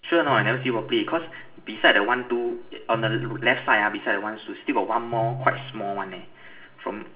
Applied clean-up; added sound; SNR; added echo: none; Piano; 13 dB; reverberation time 1.3 s.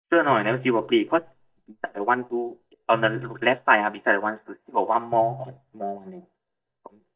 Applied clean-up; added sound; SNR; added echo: neural mask model DeepFilterNet 3.